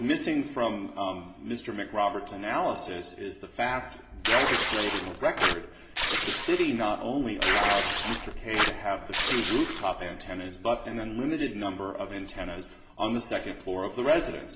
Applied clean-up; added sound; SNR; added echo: none; Tearing; -4 dB; reverberation time 0.8 s.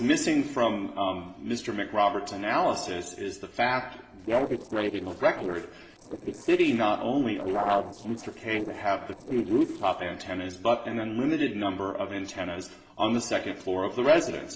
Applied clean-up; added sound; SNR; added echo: neural separator model SepFormer DNS4.